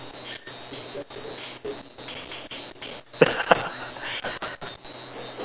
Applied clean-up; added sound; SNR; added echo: none; none; none; none.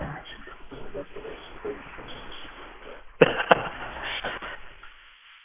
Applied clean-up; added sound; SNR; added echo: neural mask model Resemble Enhance denoiser.